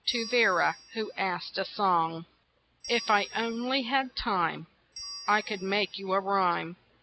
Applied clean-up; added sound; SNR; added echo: none; Bell; 18 dB; none.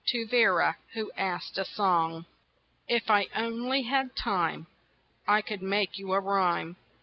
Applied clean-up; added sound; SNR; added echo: none; none; none; none.